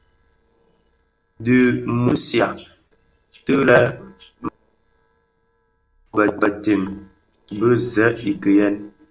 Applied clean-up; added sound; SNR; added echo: neural separator model SepFormer DNS4.